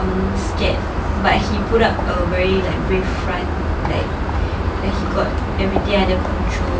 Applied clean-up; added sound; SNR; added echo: none; none; none; none.